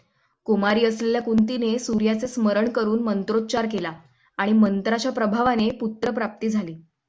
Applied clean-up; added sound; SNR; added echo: none; none; none; none.